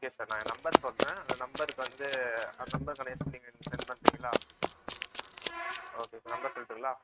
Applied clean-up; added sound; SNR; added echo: neural mask model RNNoise.